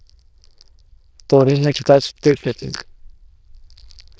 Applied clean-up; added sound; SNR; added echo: neural diffusion model UNIVERSE++.